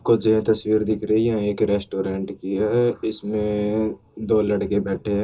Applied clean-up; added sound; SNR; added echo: none; none; none; reverberation time 0.2 s.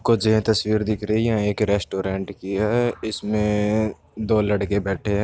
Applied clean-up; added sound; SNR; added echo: none; none; none; none.